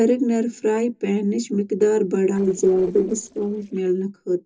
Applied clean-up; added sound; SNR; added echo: neural separator model SepFormer DNS4.